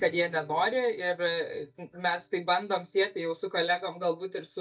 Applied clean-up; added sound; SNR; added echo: neural mask model DeepFilterNet 3.